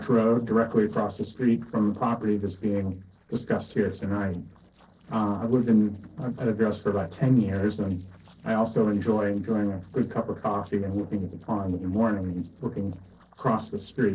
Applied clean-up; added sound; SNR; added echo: neural separator model SepFormer DNS4.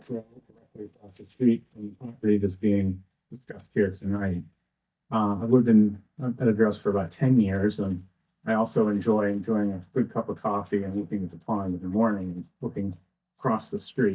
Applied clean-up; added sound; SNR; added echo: neural mask model DeepFilterNet 3.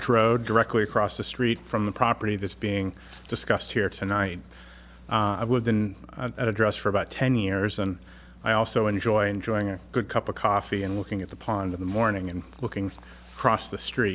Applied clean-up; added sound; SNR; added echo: none; none; none; none.